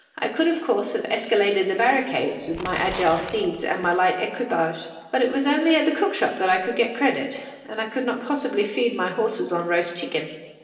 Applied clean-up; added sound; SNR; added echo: none; Tearing; 14 dB; reverberation time 1.3 s.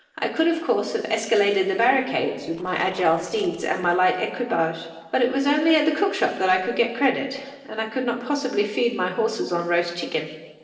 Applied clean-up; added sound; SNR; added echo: neural separator model SepFormer DNS4.